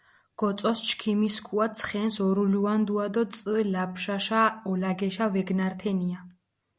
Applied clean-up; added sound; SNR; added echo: none; none; none; none.